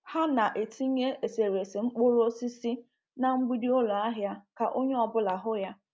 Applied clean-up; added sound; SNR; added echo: none; none; none; none.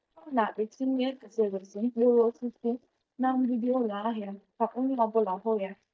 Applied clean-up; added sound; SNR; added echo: neural mask model DeepFilterNet 3.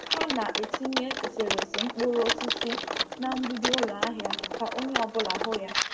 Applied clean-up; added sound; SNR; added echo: none; Typing; -1 dB; reverberation time 0.8 s.